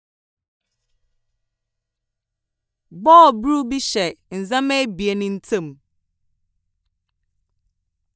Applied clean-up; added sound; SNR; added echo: neural mask model DeepFilterNet 3.